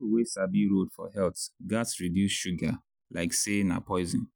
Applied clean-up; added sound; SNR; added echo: none; none; none; none.